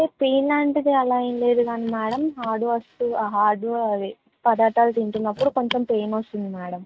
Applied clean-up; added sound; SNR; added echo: neural mask model RNNoise.